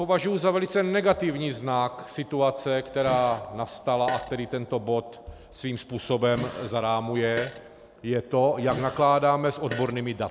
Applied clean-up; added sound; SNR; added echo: none; Fart; 14 dB; none.